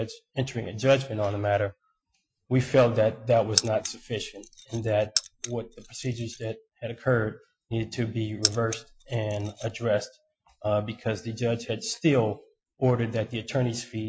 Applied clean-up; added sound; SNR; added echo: classical method Wiener filter.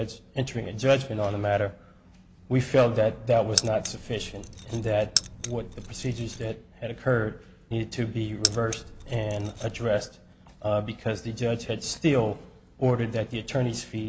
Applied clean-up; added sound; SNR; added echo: none; Keys jangling; 5 dB; none.